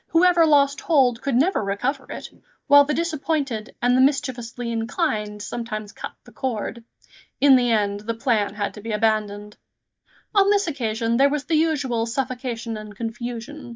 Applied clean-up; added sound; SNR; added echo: neural mask model DeepFilterNet 3.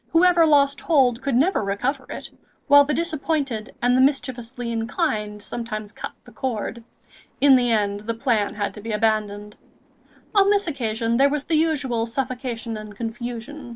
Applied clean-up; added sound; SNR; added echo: neural separator model SepFormer DNS4.